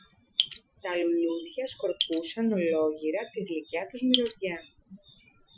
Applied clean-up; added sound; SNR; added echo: classical method Wiener filter.